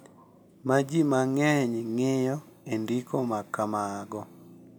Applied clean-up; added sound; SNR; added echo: none; none; none; none.